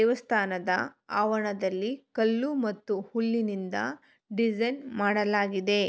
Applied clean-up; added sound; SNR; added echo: none; none; none; none.